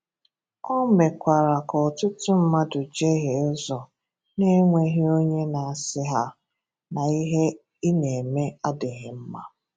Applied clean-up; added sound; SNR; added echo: none; none; none; none.